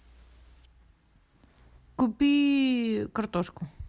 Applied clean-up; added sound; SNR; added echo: none; none; none; none.